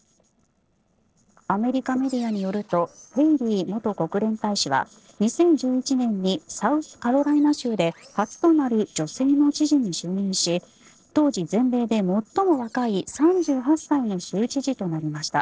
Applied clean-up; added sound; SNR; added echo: neural separator model SepFormer DNS4.